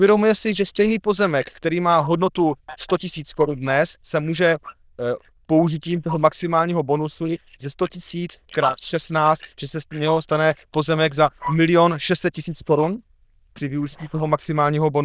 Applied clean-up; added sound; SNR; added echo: neural diffusion model UNIVERSE++.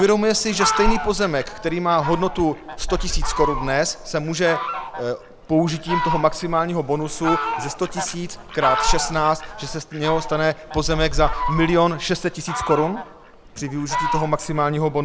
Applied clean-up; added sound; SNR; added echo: none; Fowl; 4 dB; none.